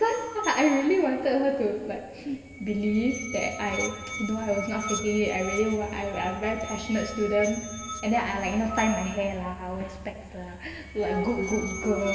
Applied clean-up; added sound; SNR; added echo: none; Musical instrument; 12 dB; reverberation time 2.8 s.